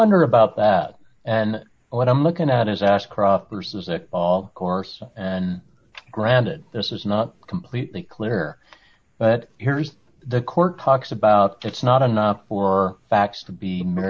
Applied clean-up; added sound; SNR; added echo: none; none; none; none.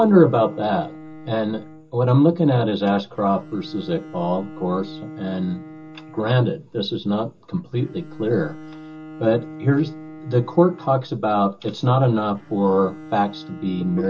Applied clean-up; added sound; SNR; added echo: none; Bowed string instrument; 18 dB; reverberation time 0.2 s.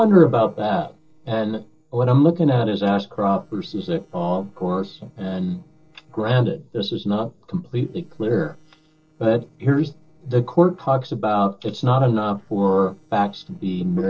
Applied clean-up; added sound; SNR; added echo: neural separator model SepFormer DNS4.